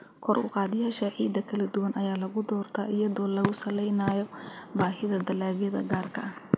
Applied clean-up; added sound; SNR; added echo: none; none; none; none.